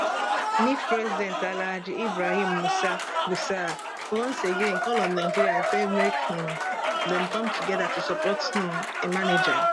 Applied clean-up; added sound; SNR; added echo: none; Applause / Cheering; -2 dB; none.